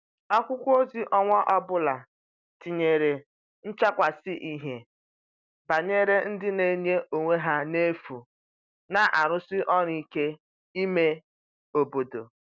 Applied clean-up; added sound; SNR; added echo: none; none; none; none.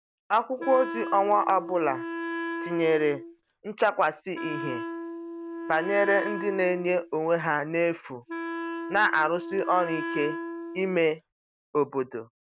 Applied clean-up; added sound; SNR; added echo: none; Wind instrument, woodwind instrument; 7 dB; none.